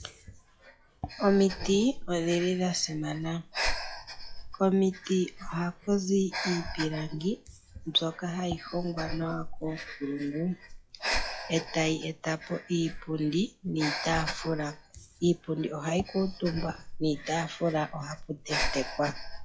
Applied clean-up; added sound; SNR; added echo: classical method log-MMSE.